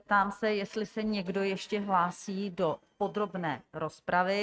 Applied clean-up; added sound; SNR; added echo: neural mask model RNNoise.